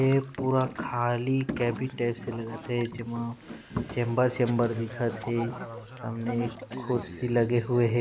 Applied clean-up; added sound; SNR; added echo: none; Boat, Water vehicle; 11 dB; none.